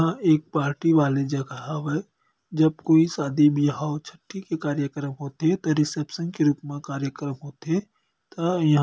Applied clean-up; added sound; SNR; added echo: none; none; none; none.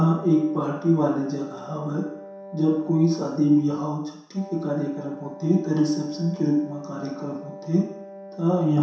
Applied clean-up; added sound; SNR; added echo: none; Wind instrument, woodwind instrument; 17 dB; reverberation time 0.7 s.